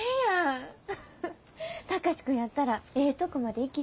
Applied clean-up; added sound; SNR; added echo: none; none; none; none.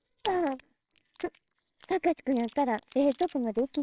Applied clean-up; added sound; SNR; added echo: neural separator model SepFormer WHAMR!.